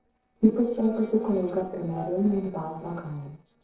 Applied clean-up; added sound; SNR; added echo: neural separator model SepFormer DNS4.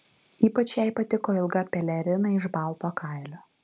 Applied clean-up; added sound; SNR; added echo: none; none; none; none.